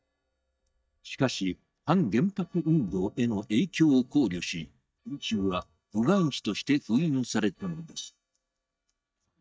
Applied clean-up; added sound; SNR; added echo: neural mask model DeepFilterNet 3.